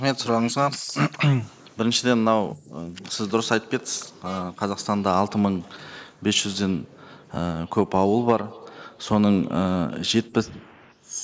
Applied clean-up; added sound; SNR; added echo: neural mask model Resemble Enhance denoiser.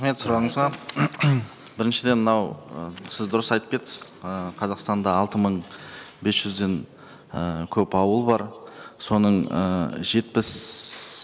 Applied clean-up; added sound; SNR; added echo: none; none; none; none.